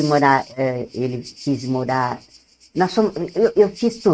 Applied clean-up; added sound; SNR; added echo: neural mask model RNNoise.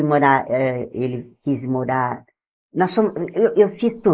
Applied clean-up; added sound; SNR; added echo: neural mask model Resemble Enhance denoiser.